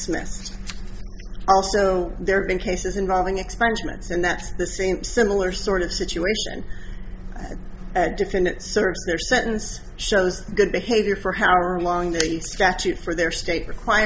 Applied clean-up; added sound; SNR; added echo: none; none; none; none.